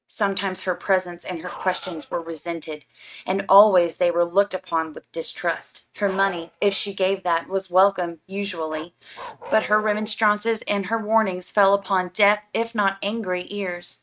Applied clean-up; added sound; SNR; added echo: neural mask model RNNoise.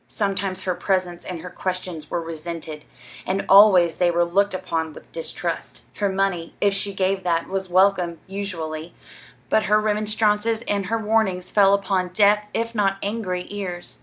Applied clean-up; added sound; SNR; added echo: none; none; none; none.